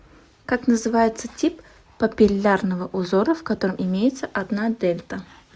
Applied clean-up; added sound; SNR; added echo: none; none; none; none.